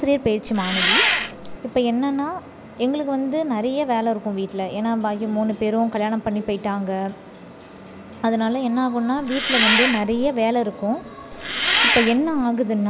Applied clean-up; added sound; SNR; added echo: none; Engine; -1 dB; none.